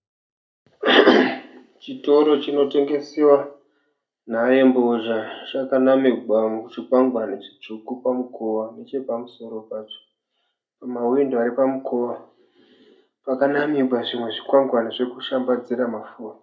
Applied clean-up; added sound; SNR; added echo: none; none; none; reverberation time 0.3 s.